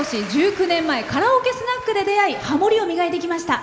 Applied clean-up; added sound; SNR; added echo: none; Burping, eructation; 18 dB; none.